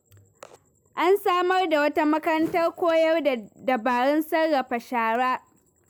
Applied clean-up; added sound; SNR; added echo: none; none; none; none.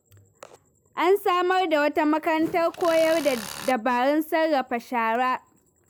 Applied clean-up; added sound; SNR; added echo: none; Tools; 13 dB; none.